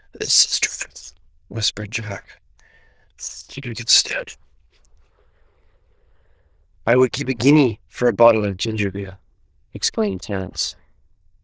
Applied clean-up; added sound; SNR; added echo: neural diffusion model UNIVERSE++.